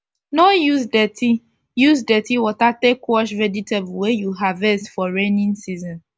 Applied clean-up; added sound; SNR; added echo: none; none; none; none.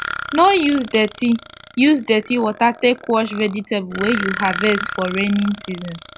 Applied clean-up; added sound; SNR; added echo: none; Burping, eructation; 11 dB; none.